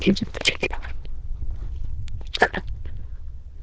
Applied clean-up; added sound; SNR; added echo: neural diffusion model UNIVERSE++.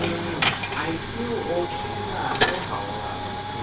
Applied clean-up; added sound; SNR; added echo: none; Coin (dropping); -5 dB; none.